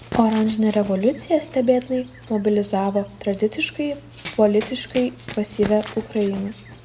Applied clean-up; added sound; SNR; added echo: none; Run; 16 dB; reverberation time 0.4 s.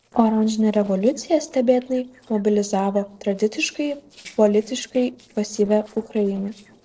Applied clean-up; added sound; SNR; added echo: neural separator model SepFormer DNS4.